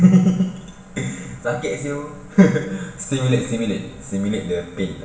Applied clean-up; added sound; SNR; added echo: none; none; none; reverberation time 0.9 s.